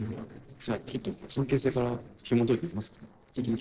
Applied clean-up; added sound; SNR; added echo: neural separator model SepFormer DNS4.